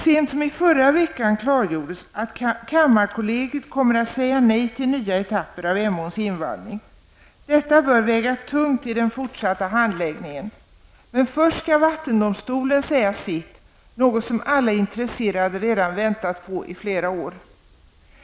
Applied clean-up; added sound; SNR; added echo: none; none; none; none.